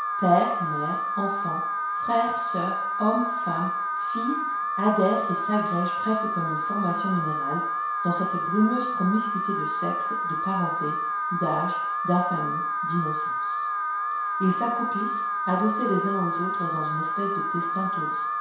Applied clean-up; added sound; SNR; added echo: none; Alarm; -1 dB; reverberation time 0.7 s.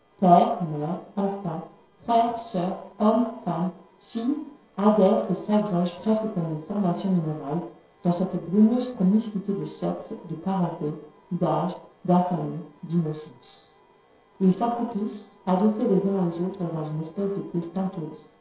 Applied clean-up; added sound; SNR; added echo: neural separator model SepFormer DNS4.